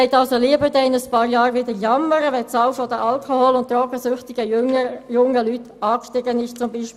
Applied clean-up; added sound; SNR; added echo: none; none; none; none.